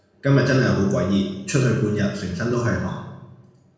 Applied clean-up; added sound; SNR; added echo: none; none; none; reverberation time 1.0 s.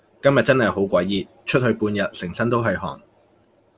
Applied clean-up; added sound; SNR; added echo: none; none; none; none.